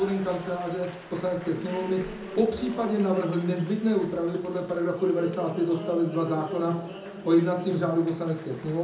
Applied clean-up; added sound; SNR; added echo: none; Applause; 14 dB; reverberation time 0.5 s.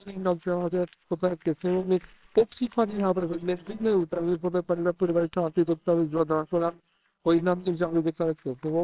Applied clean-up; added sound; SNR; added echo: neural separator model SepFormer WHAMR!.